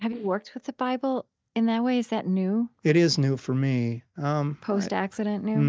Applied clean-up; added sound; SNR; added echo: neural mask model DeepFilterNet 3.